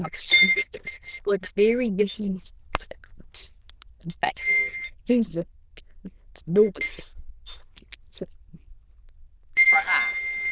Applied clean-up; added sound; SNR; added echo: neural diffusion model UNIVERSE++.